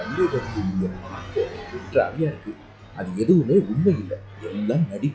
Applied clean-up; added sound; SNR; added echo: classical method log-MMSE.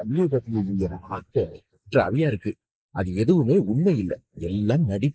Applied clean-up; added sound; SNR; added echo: neural mask model Resemble Enhance denoiser.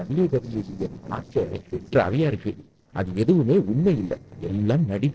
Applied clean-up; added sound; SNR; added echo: neural separator model SepFormer DNS4.